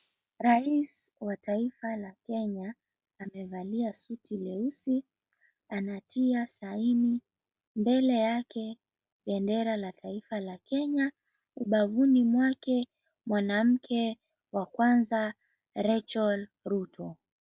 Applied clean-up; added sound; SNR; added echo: none; none; none; none.